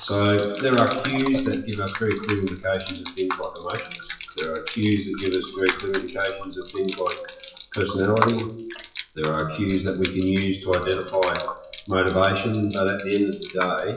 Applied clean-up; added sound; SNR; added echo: classical method WPE with log-MMSE.